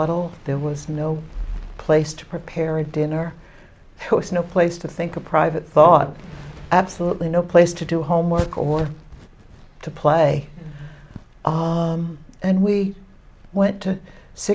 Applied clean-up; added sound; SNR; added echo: none; none; none; none.